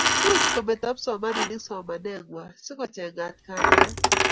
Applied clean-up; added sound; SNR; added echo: none; Coin (dropping); -5 dB; none.